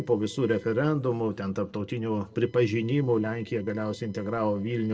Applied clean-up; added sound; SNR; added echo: neural separator model SepFormer DNS4.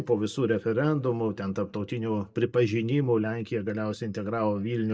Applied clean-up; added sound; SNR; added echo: neural mask model DeepFilterNet 3.